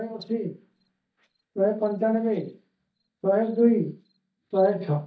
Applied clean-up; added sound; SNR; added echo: neural mask model DeepFilterNet 3.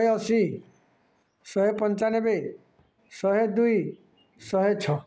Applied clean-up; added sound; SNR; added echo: none; none; none; none.